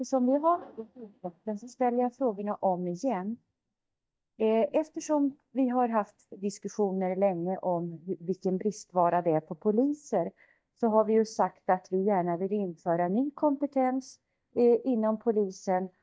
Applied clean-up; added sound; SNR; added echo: neural mask model DeepFilterNet 3.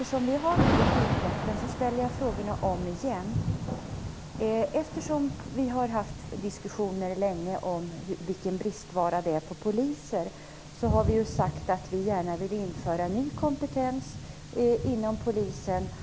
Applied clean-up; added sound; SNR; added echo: none; Thunder / Rain; 4 dB; none.